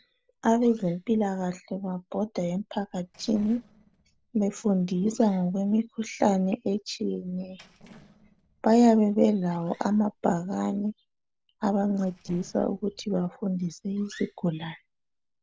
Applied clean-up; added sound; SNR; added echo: neural separator model SepFormer DNS4.